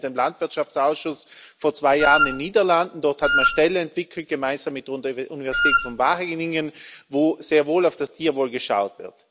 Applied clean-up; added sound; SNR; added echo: none; Wind instrument, woodwind instrument; -3 dB; none.